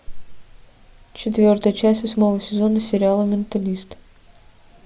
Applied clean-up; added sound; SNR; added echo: none; none; none; none.